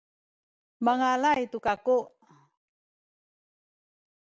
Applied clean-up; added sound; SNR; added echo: none; none; none; none.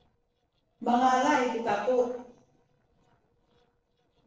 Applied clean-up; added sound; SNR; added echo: neural separator model SepFormer DNS4.